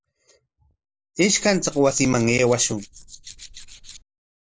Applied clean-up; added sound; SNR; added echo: neural mask model Resemble Enhance denoiser.